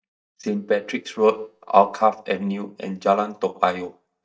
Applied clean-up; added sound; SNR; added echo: neural mask model DeepFilterNet 3.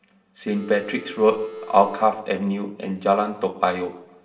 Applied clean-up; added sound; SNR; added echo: none; Telephone; 15 dB; reverberation time 0.7 s.